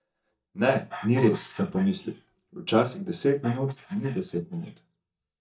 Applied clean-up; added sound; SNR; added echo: neural mask model DeepFilterNet 3.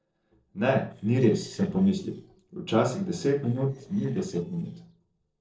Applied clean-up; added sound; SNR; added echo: neural separator model SepFormer DNS4.